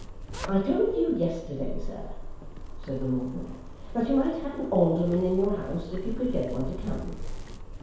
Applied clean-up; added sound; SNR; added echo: none; Zipper (clothing); 7 dB; reverberation time 0.8 s.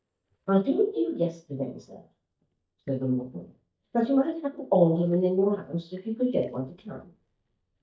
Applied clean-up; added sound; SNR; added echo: neural mask model DeepFilterNet 3.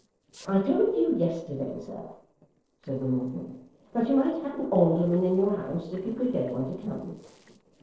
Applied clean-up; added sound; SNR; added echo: neural separator model SepFormer DNS4.